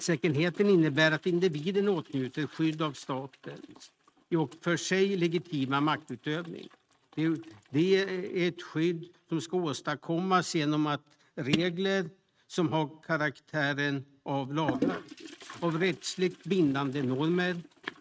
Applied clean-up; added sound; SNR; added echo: neural mask model RNNoise.